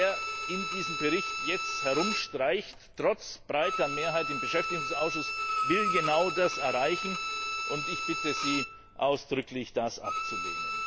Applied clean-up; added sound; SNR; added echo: none; Bowed string instrument; 2 dB; none.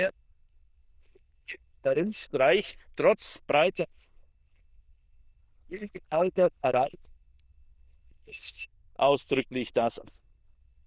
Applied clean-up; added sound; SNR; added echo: neural diffusion model UNIVERSE++.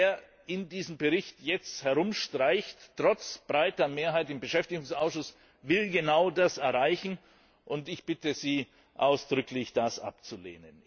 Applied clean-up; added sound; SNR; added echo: none; none; none; none.